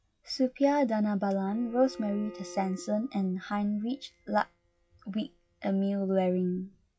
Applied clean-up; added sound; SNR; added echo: classical method log-MMSE.